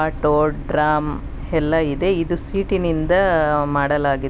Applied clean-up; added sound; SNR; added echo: none; none; none; none.